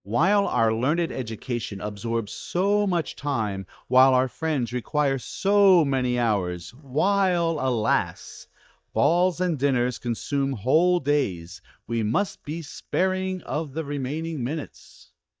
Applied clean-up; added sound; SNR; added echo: neural mask model DeepFilterNet 3.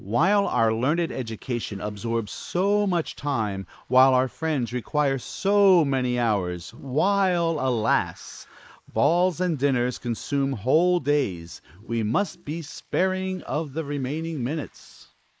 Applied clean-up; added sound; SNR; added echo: neural mask model Resemble Enhance denoiser.